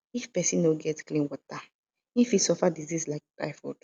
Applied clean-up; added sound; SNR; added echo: none; none; none; none.